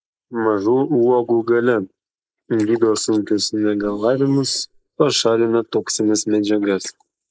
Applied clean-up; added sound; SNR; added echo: neural mask model Resemble Enhance denoiser.